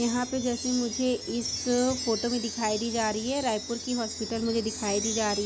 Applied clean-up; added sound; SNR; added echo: none; Wind chime; 7 dB; none.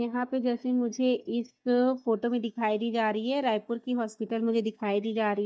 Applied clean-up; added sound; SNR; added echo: neural mask model DeepFilterNet 3.